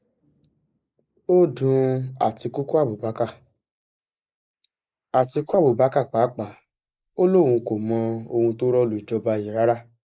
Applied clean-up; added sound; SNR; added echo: neural mask model Resemble Enhance denoiser.